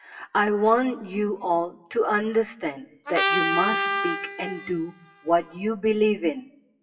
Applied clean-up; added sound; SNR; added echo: classical method WPE with log-MMSE.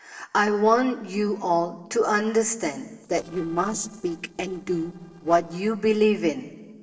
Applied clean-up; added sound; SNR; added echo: neural separator model SepFormer DNS4.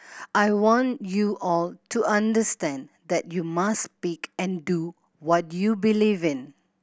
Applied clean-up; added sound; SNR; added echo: none; none; none; none.